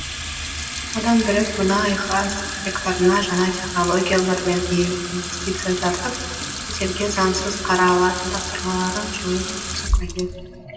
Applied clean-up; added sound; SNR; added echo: none; Sink (filling or washing) / Water tap, faucet; 6 dB; reverberation time 2.3 s.